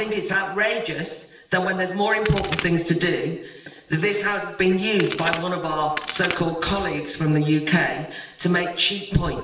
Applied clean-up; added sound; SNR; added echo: none; Crack; 7 dB; reverberation time 0.8 s.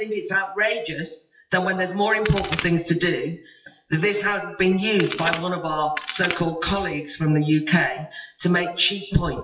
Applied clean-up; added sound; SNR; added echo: classical method WPE with log-MMSE.